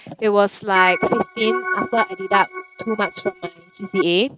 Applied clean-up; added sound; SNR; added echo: neural mask model RNNoise.